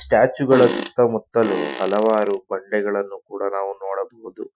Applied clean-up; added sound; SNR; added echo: classical method Wiener filter.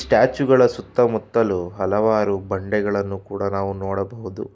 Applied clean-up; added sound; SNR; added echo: none; none; none; none.